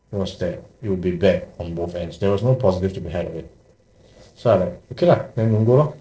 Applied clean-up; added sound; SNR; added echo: neural separator model SepFormer DNS4.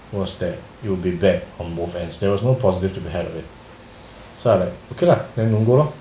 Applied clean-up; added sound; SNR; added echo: none; none; none; none.